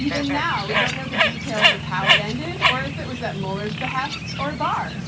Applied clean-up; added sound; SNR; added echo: none; Bird; -4 dB; reverberation time 0.2 s.